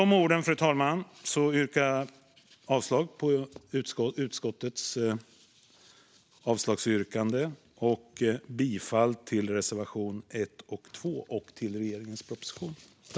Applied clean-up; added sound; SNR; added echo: none; none; none; none.